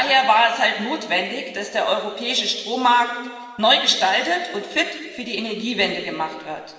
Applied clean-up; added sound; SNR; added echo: none; none; none; reverberation time 1.6 s.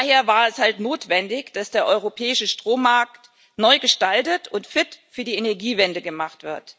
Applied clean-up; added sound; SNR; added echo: none; none; none; none.